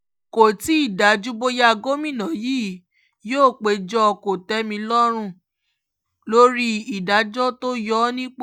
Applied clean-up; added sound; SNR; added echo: none; none; none; none.